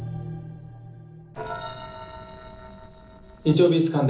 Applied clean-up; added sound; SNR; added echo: neural separator model SepFormer DNS4.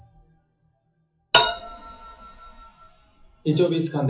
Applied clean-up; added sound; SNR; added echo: classical method WPE with log-MMSE.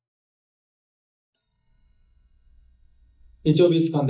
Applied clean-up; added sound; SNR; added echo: neural mask model DeepFilterNet 3.